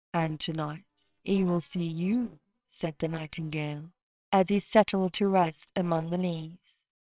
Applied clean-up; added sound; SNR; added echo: neural separator model SepFormer WHAMR!.